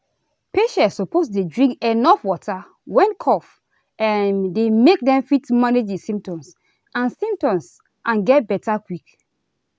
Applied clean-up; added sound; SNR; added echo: none; none; none; none.